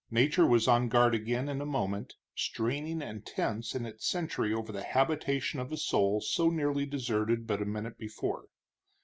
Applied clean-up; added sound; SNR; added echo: none; none; none; none.